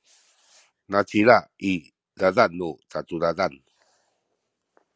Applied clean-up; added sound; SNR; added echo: none; none; none; none.